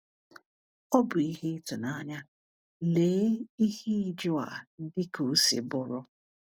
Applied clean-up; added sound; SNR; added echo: none; none; none; none.